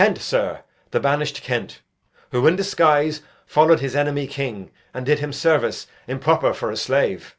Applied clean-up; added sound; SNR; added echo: none; none; none; none.